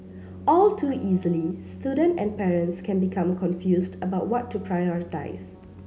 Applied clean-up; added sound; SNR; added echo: none; Keyboard (musical); 17 dB; none.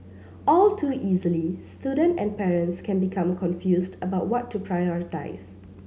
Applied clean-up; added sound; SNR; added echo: none; none; none; none.